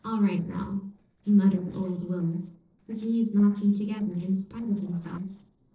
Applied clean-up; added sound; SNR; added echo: neural separator model SepFormer DNS4.